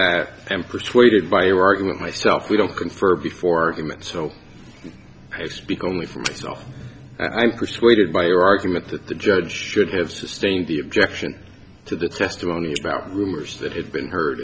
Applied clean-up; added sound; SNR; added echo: none; none; none; none.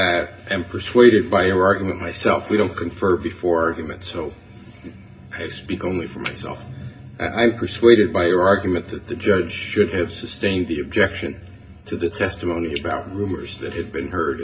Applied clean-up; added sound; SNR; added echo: none; none; none; reverberation time 0.4 s.